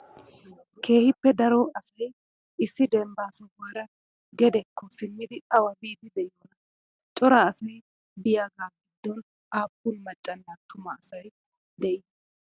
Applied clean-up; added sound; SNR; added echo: none; none; none; none.